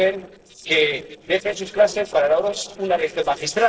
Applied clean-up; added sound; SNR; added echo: neural separator model SepFormer DNS4.